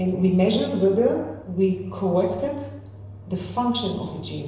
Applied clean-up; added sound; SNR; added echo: none; none; none; reverberation time 0.8 s.